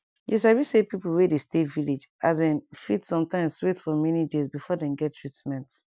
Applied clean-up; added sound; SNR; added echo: none; none; none; none.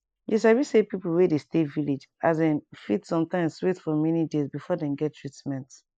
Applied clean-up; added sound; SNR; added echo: neural mask model Resemble Enhance denoiser.